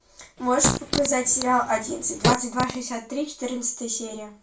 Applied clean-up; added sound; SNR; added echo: none; Fart; 3 dB; reverberation time 0.3 s.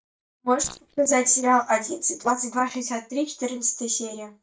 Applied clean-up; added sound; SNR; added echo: neural mask model DeepFilterNet 3.